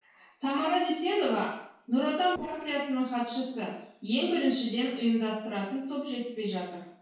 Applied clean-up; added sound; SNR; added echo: neural separator model SepFormer DNS4.